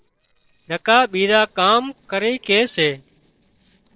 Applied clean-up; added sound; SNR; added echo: neural separator model SepFormer DNS4.